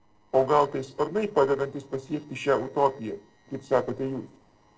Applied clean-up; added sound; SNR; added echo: neural separator model SepFormer DNS4.